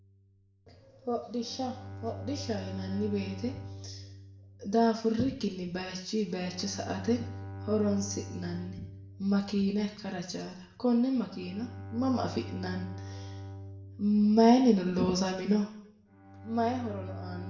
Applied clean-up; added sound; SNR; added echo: none; Bowed string instrument; 13 dB; reverberation time 0.6 s.